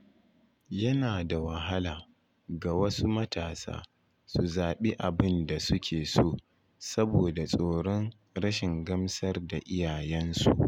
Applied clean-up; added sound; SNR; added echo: none; none; none; none.